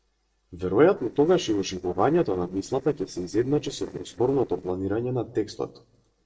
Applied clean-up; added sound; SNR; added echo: neural separator model SepFormer DNS4.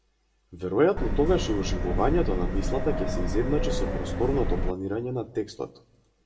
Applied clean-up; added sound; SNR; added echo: none; Subway, metro, underground; -2 dB; reverberation time 0.6 s.